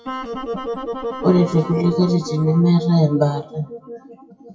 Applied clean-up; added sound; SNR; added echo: classical method WPE with log-MMSE.